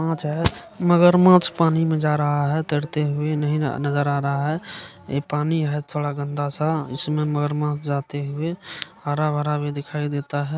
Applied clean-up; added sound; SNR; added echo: none; none; none; none.